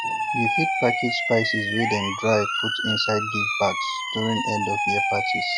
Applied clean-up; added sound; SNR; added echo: classical method Wiener filter.